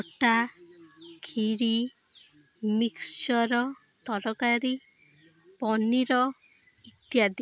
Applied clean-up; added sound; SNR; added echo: none; none; none; none.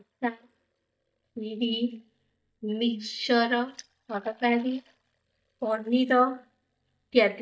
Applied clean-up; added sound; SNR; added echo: neural mask model DeepFilterNet 3.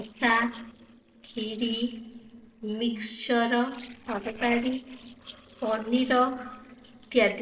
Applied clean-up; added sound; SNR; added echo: neural separator model SepFormer DNS4.